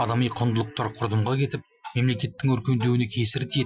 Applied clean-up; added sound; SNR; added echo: classical method Wiener filter.